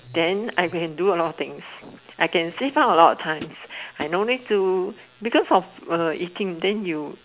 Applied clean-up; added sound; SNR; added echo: none; Hi-hat; 16 dB; none.